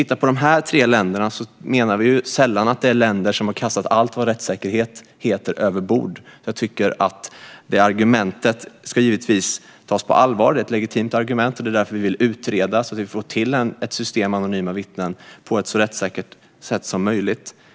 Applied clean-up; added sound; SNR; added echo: none; none; none; none.